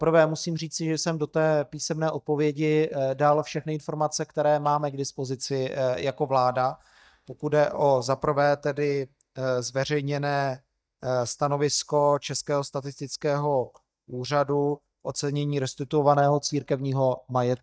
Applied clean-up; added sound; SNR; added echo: neural mask model DeepFilterNet 3.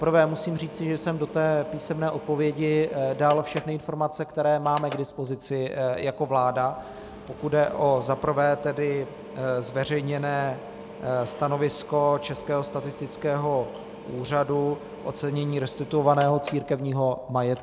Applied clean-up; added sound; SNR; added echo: none; Mechanical fan; 16 dB; none.